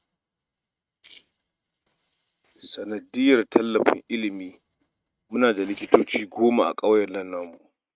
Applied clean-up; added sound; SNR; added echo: neural mask model RNNoise.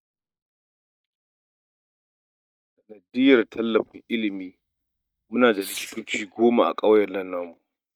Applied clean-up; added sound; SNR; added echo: neural mask model DeepFilterNet 3.